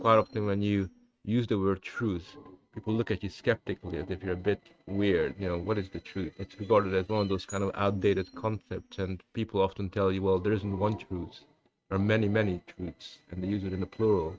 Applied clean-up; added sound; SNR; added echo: neural mask model RNNoise.